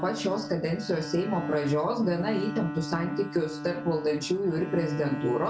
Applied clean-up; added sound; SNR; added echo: none; Bowed string instrument; 8 dB; none.